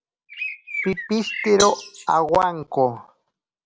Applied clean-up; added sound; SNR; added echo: none; Bird + Cowbell; 9 dB; none.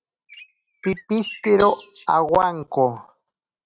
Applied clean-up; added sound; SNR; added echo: neural mask model RNNoise.